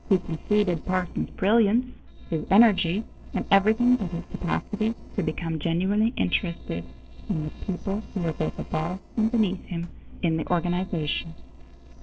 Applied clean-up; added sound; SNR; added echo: neural separator model SepFormer DNS4.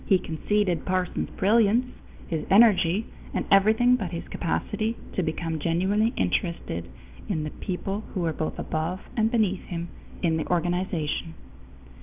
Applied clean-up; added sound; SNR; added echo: none; none; none; none.